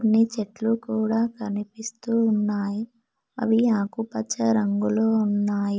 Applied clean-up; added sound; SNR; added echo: none; none; none; none.